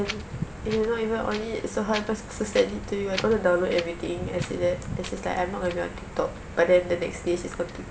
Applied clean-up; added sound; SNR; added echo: none; Wind; 12 dB; none.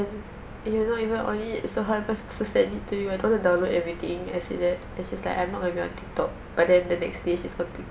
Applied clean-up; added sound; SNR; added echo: none; none; none; none.